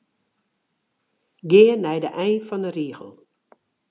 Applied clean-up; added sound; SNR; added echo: none; none; none; none.